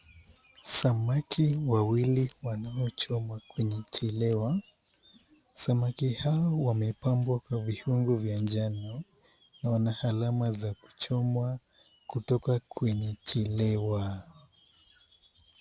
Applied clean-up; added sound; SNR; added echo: none; none; none; none.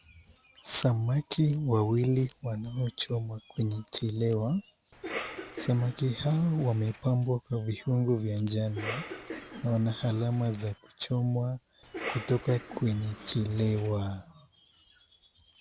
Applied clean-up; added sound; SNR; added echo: none; Cough; 12 dB; none.